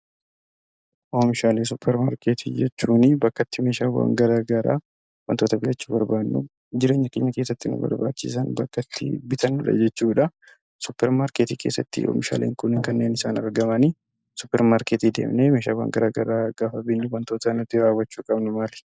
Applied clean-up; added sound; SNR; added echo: neural mask model Resemble Enhance denoiser.